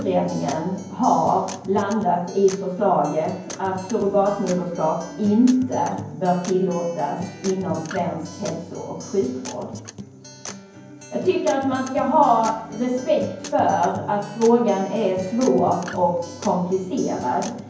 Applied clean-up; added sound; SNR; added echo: none; Acoustic guitar; 14 dB; reverberation time 0.9 s.